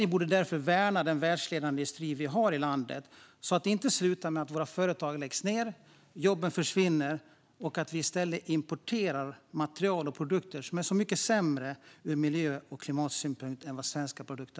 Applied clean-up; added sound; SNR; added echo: none; none; none; none.